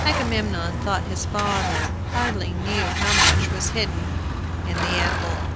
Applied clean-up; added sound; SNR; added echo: none; Truck; -5 dB; none.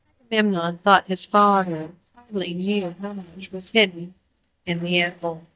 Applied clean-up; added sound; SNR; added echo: neural mask model DeepFilterNet 3.